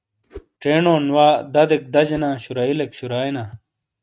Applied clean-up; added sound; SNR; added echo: neural mask model RNNoise.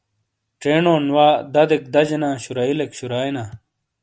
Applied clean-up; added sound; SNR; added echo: none; none; none; none.